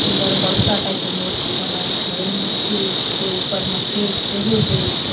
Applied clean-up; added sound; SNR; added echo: none; Insect; -5 dB; reverberation time 0.2 s.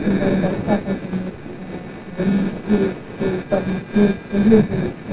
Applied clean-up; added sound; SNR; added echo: neural separator model SepFormer DNS4.